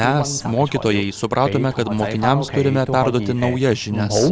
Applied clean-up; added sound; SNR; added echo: none; none; none; none.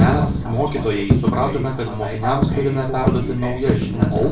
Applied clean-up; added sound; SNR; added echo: none; Coin (dropping); 1 dB; reverberation time 0.3 s.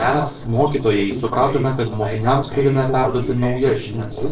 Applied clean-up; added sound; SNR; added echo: neural separator model SepFormer DNS4.